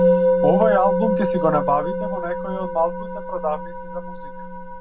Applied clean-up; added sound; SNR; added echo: none; Musical instrument; -2 dB; reverberation time 0.3 s.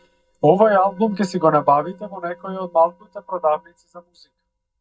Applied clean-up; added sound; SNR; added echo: neural mask model DeepFilterNet 3.